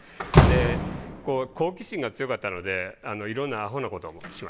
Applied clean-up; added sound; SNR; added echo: none; Slam; -4 dB; none.